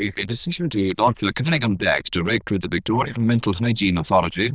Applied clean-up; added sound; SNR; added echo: neural diffusion model UNIVERSE++.